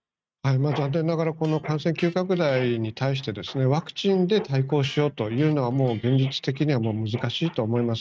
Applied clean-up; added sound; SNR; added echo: neural mask model RNNoise.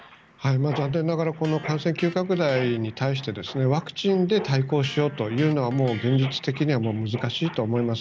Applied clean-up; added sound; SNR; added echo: none; Electric guitar + Mechanisms; 18 dB; none.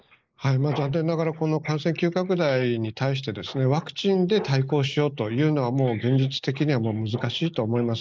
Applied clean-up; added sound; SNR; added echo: neural mask model Resemble Enhance denoiser.